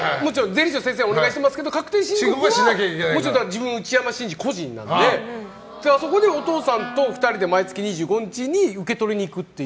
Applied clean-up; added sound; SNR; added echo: none; Wind instrument, woodwind instrument; 19 dB; none.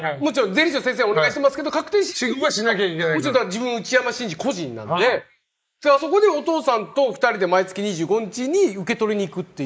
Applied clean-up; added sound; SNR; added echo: neural mask model Resemble Enhance denoiser.